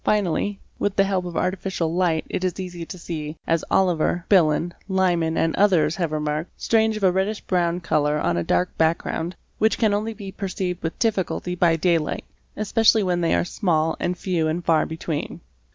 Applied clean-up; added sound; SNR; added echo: none; none; none; none.